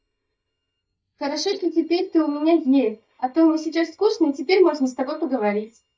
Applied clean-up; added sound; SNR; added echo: neural mask model DeepFilterNet 3.